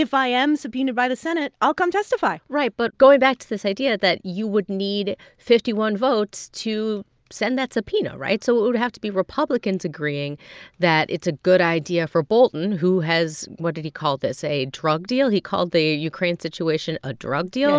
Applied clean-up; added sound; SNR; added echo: none; none; none; none.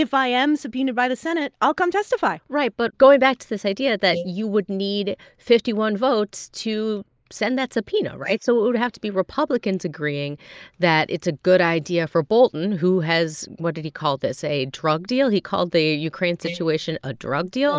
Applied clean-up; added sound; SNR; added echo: neural mask model Resemble Enhance denoiser.